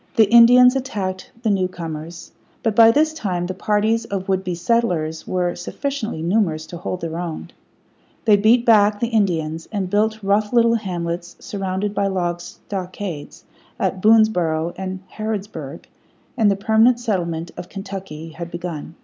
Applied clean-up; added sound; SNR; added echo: none; none; none; none.